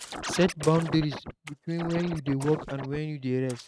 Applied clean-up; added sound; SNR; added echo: neural mask model RNNoise.